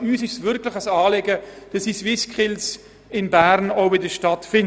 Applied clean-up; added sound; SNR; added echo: none; none; none; none.